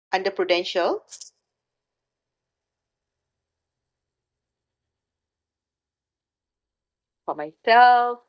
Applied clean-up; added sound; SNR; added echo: neural mask model DeepFilterNet 3.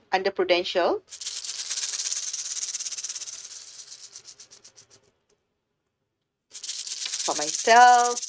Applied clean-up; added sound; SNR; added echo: neural mask model RNNoise.